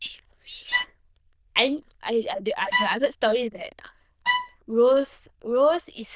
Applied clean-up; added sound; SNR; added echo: neural diffusion model UNIVERSE++.